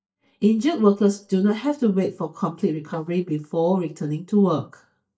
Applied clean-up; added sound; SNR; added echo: neural mask model DeepFilterNet 3.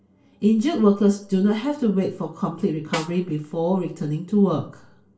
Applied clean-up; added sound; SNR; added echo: none; Snare drum; 13 dB; reverberation time 0.3 s.